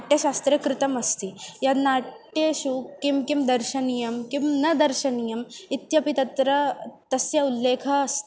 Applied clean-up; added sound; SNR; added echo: none; none; none; none.